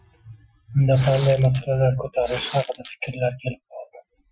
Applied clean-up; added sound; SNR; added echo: classical method Wiener filter.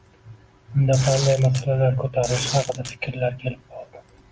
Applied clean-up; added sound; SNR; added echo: none; Tearing; 9 dB; none.